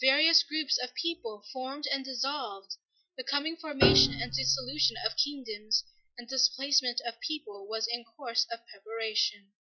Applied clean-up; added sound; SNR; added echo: classical method Wiener filter.